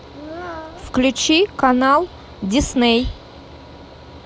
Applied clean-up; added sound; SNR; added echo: none; Mechanical fan; 19 dB; none.